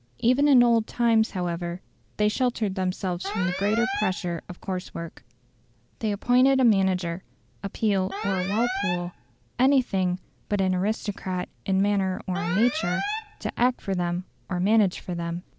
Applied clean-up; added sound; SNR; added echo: none; Alarm; 8 dB; none.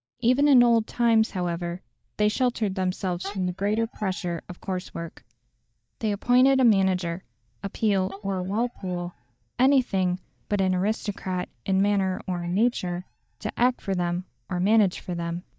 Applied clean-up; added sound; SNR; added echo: neural mask model DeepFilterNet 3.